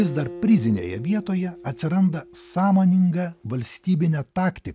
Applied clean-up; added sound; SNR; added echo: none; Acoustic guitar; 19 dB; none.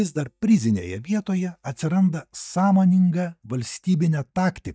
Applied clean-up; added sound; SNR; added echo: neural mask model DeepFilterNet 3.